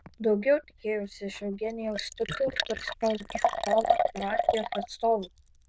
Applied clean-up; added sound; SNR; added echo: neural diffusion model UNIVERSE++.